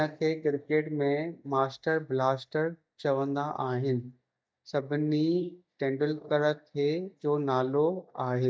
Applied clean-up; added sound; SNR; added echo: neural mask model DeepFilterNet 3.